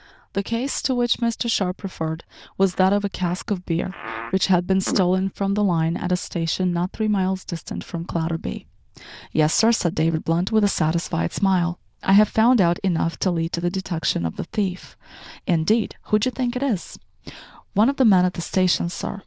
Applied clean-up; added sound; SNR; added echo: neural diffusion model UNIVERSE++.